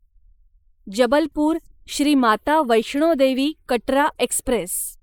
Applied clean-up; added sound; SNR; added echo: neural mask model Resemble Enhance denoiser.